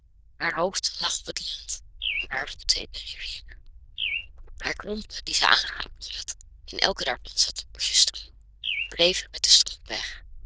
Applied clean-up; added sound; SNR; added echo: neural diffusion model UNIVERSE++.